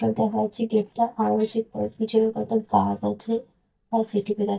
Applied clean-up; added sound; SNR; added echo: neural mask model DeepFilterNet 3.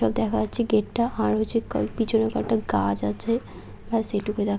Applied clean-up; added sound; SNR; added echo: none; none; none; none.